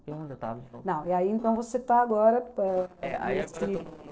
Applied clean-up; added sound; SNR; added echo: neural separator model SepFormer DNS4.